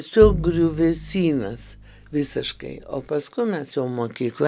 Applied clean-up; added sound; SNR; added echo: none; Bowed string instrument; 9 dB; none.